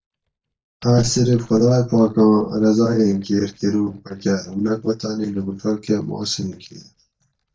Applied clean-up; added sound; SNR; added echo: neural mask model DeepFilterNet 3.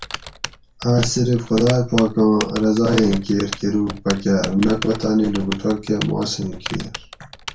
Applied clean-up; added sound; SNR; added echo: none; Typing; 13 dB; reverberation time 0.2 s.